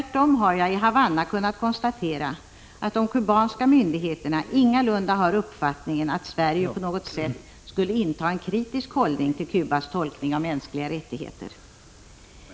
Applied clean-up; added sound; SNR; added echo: none; none; none; none.